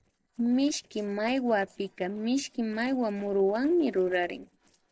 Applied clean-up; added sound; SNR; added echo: neural separator model SepFormer DNS4.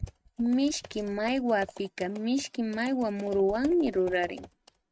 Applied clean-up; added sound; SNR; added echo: neural mask model RNNoise.